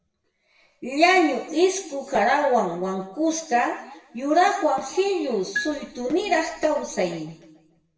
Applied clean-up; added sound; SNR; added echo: none; Marimba, xylophone; 13 dB; reverberation time 0.9 s.